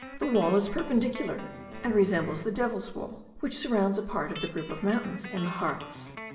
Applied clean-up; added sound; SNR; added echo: none; Guitar; 15 dB; reverberation time 0.8 s.